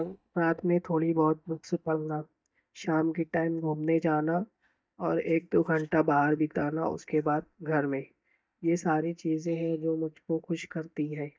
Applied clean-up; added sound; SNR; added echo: neural mask model DeepFilterNet 3.